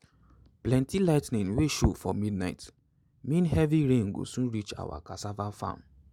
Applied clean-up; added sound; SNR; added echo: none; none; none; none.